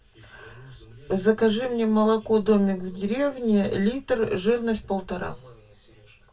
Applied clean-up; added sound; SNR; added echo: none; none; none; reverberation time 0.1 s.